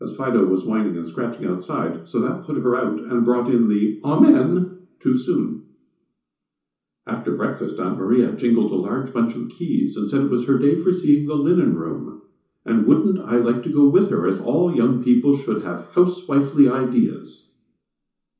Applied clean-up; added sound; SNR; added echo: none; none; none; reverberation time 0.9 s.